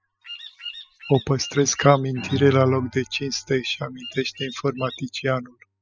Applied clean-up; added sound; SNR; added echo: classical method spectral subtraction.